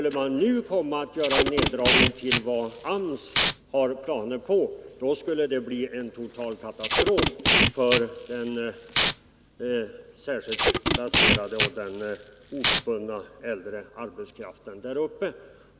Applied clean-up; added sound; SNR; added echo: none; Packing tape, duct tape; -4 dB; none.